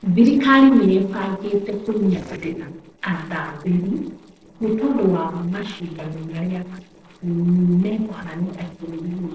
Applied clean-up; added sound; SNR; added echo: neural separator model SepFormer DNS4.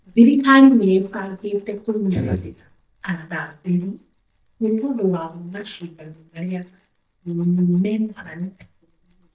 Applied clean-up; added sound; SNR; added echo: neural mask model DeepFilterNet 3.